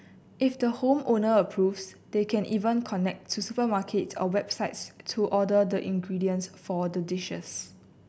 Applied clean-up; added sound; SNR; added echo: none; none; none; none.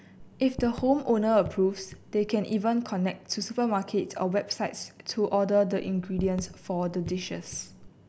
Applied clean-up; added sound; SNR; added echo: none; Raindrop / Drip; 15 dB; none.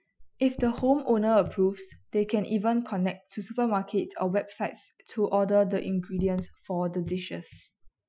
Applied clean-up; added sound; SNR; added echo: classical method Wiener filter.